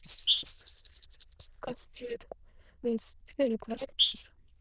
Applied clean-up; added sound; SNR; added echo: neural diffusion model UNIVERSE++.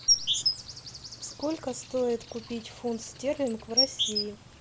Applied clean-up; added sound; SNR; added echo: none; Insect; -2 dB; none.